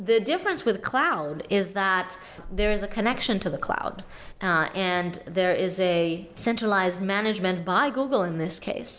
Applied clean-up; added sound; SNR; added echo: none; none; none; none.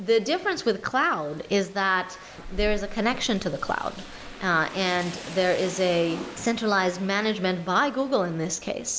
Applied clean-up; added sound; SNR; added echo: none; Rain; 18 dB; none.